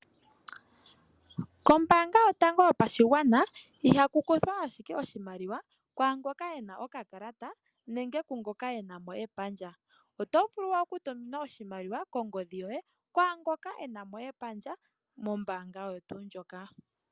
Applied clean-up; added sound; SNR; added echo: none; none; none; none.